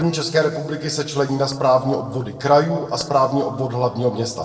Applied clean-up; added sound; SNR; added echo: neural separator model SepFormer DNS4.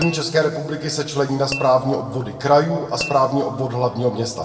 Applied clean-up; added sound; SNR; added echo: none; Tap / Glass; 16 dB; reverberation time 1.7 s.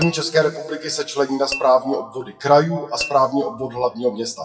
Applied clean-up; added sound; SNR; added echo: classical method WPE with log-MMSE.